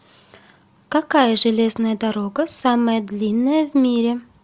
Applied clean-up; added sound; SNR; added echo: none; none; none; none.